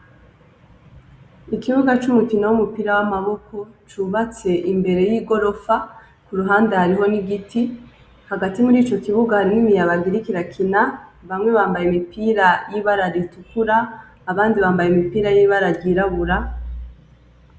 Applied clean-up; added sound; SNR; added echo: none; none; none; none.